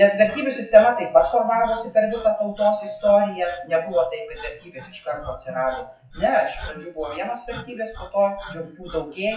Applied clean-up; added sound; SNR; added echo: classical method WPE with log-MMSE.